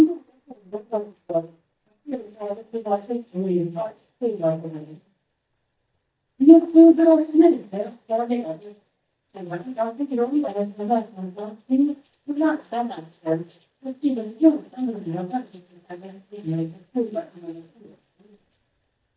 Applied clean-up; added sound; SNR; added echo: neural mask model DeepFilterNet 3.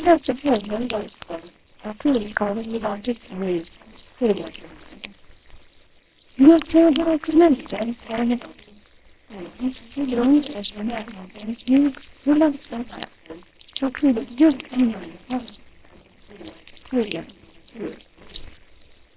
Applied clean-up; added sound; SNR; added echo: neural separator model SepFormer WHAMR!.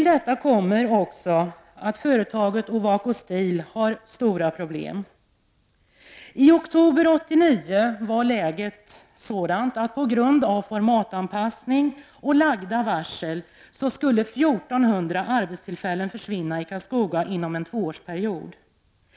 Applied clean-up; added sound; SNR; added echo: none; none; none; none.